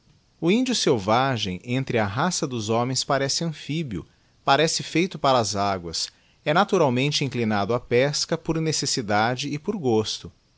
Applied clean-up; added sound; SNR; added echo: none; none; none; none.